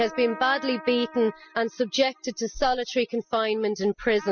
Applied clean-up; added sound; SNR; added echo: classical method spectral subtraction.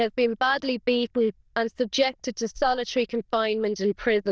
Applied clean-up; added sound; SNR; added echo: neural diffusion model UNIVERSE++.